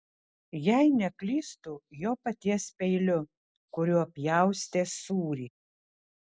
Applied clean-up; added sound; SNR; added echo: none; none; none; none.